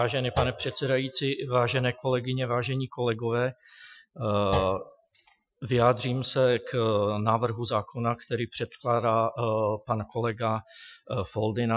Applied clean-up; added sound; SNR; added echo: classical method Wiener filter.